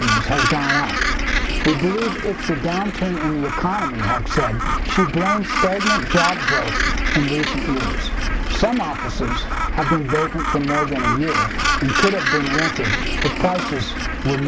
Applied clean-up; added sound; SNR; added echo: none; Gull, seagull; 1 dB; none.